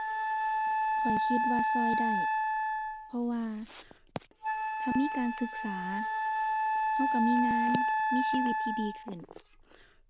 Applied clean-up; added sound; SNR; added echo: none; Wind instrument, woodwind instrument; -4 dB; none.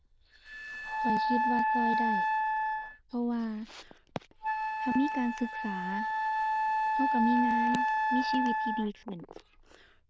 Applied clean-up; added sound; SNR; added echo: neural diffusion model UNIVERSE++.